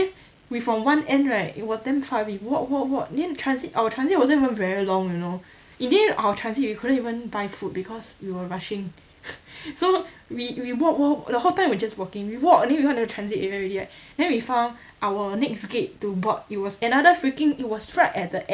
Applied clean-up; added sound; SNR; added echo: none; none; none; none.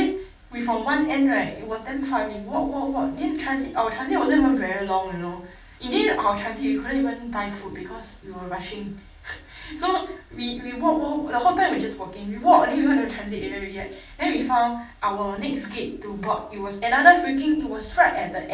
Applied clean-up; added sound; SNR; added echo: none; none; none; reverberation time 0.4 s.